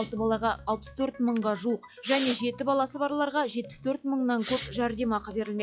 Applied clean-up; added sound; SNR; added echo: classical method log-MMSE.